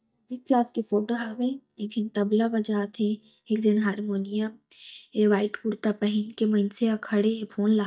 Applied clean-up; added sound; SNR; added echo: neural mask model DeepFilterNet 3.